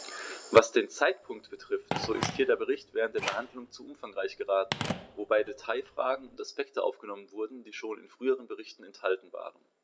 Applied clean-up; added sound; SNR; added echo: none; Telephone; 11 dB; none.